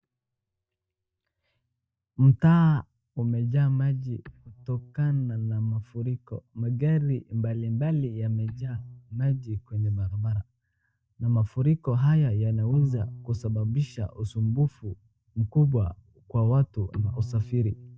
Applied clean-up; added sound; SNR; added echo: neural mask model DeepFilterNet 3.